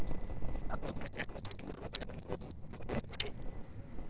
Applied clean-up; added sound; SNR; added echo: neural separator model SepFormer DNS4.